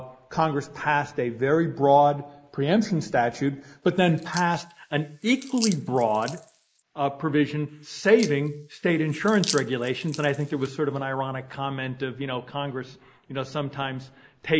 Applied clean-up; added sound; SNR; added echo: neural mask model Resemble Enhance denoiser.